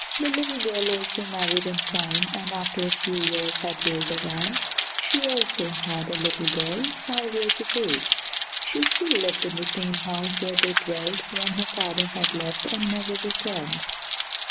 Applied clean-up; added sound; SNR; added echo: none; Rain; -2 dB; none.